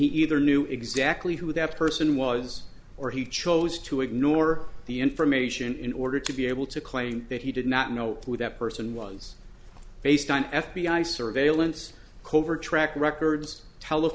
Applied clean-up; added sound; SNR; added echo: none; none; none; none.